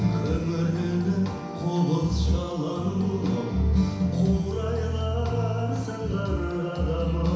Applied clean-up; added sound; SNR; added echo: none; none; none; reverberation time 1.0 s.